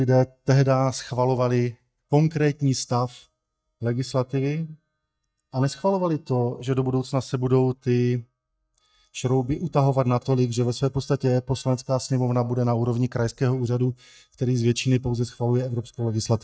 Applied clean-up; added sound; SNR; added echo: neural mask model DeepFilterNet 3.